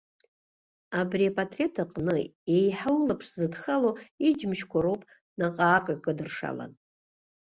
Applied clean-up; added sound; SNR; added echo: none; none; none; none.